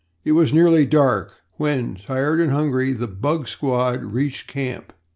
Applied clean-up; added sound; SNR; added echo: none; none; none; none.